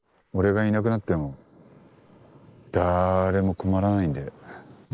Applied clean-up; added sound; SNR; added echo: neural mask model Resemble Enhance denoiser.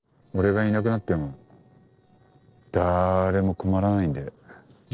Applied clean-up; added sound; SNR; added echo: neural separator model SepFormer DNS4.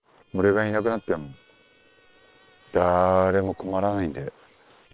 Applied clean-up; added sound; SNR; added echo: neural separator model SepFormer WHAM!.